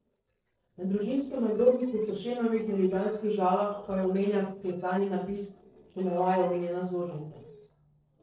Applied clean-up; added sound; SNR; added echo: neural separator model SepFormer DNS4.